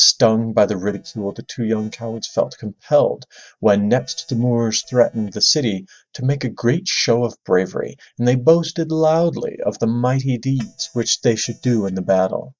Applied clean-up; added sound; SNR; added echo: neural mask model DeepFilterNet 3.